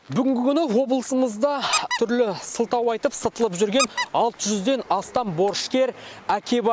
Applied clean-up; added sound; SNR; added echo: none; Squeak; 9 dB; none.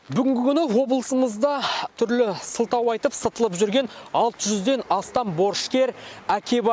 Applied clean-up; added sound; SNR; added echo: none; none; none; none.